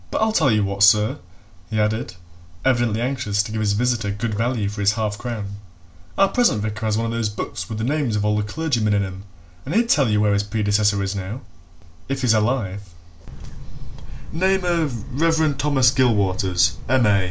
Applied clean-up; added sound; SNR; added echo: none; none; none; none.